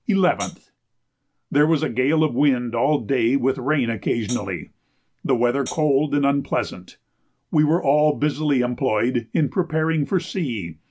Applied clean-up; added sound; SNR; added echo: none; Hi-hat; 15 dB; none.